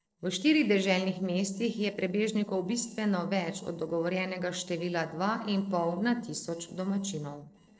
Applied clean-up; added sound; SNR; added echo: neural separator model SepFormer DNS4.